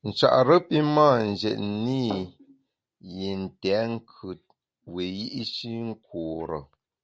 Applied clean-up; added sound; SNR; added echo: none; none; none; none.